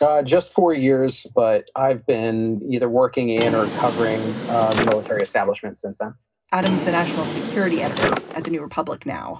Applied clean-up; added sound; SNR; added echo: none; Drawer open or close; 6 dB; reverberation time 0.2 s.